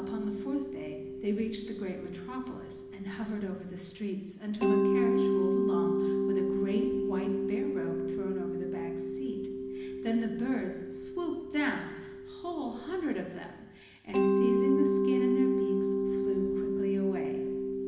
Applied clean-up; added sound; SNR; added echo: none; Mallet percussion; -4 dB; reverberation time 1.0 s.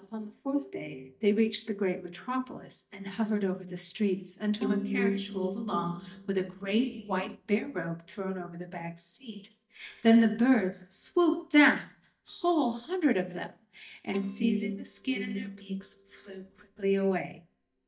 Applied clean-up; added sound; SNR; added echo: neural mask model DeepFilterNet 3.